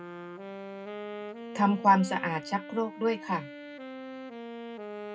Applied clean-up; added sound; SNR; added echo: none; Wind instrument, woodwind instrument; 10 dB; reverberation time 0.3 s.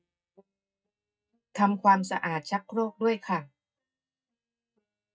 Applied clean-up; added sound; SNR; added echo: neural mask model DeepFilterNet 3.